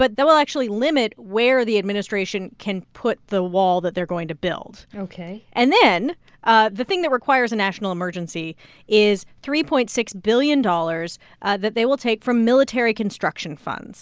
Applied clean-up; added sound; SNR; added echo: none; none; none; none.